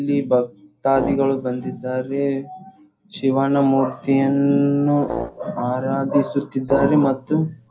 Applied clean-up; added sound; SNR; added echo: none; Brass instrument; 11 dB; reverberation time 0.3 s.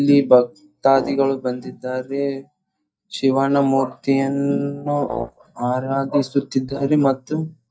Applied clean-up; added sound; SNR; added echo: neural mask model DeepFilterNet 3.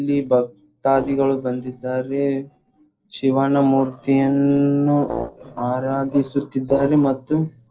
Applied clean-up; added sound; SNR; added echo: neural separator model SepFormer DNS4.